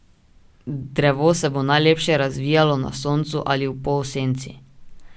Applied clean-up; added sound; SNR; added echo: none; none; none; none.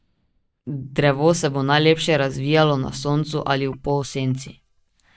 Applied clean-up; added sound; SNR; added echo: neural mask model DeepFilterNet 3.